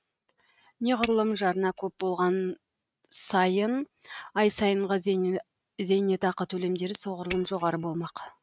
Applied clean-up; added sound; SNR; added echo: neural mask model RNNoise.